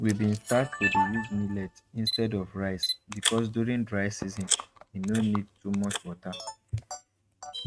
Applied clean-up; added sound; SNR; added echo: neural mask model RNNoise.